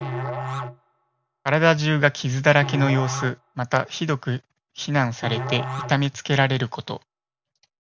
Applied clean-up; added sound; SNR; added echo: none; Musical instrument; 10 dB; none.